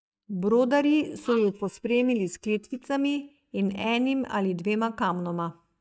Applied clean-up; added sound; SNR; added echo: neural mask model DeepFilterNet 3.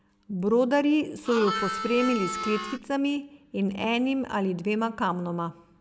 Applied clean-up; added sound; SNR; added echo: none; Harmonica; 5 dB; none.